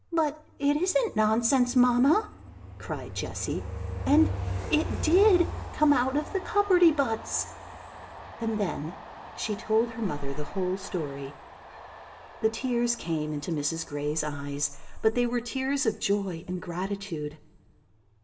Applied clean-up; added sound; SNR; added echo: none; Train; 12 dB; reverberation time 0.5 s.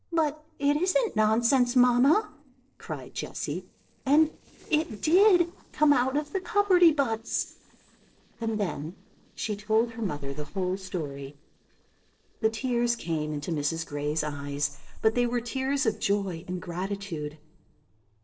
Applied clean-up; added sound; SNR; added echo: neural separator model SepFormer DNS4.